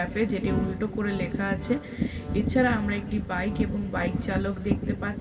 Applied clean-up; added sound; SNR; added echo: none; Wind instrument, woodwind instrument; 18 dB; reverberation time 2.7 s.